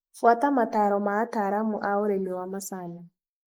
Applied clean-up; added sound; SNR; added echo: neural mask model Resemble Enhance denoiser.